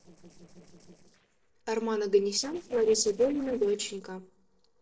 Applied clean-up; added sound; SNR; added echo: neural separator model SepFormer DNS4.